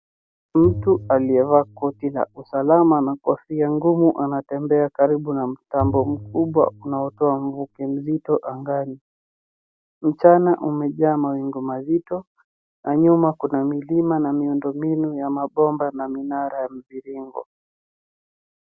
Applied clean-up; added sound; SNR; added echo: none; Bowed string instrument; 12 dB; none.